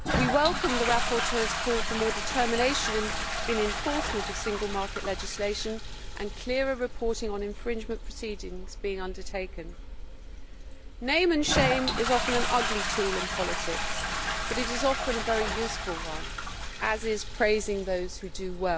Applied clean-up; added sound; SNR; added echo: none; Toilet flush; 2 dB; none.